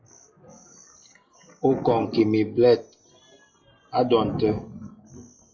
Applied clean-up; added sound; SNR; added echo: classical method WPE with log-MMSE.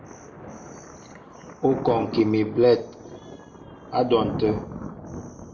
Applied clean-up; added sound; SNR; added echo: none; Thunder; 10 dB; reverberation time 0.5 s.